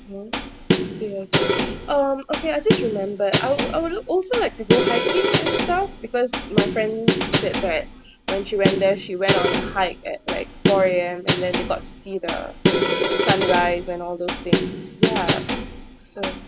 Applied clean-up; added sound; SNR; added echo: none; Snare drum; -1 dB; none.